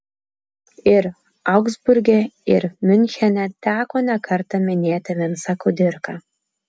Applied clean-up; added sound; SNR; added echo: none; none; none; none.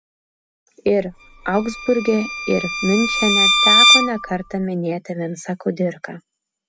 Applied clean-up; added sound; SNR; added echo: none; Bowed string instrument; -4 dB; none.